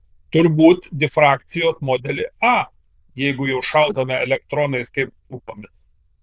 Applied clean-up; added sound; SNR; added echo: neural diffusion model UNIVERSE++.